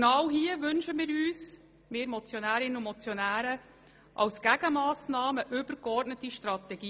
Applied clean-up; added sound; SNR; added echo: none; none; none; none.